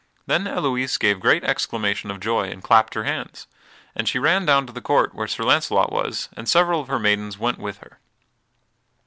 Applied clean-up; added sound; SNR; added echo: none; none; none; none.